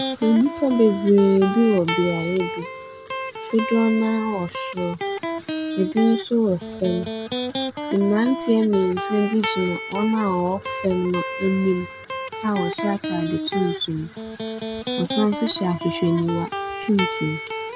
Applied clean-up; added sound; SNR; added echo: none; Electric guitar; 7 dB; none.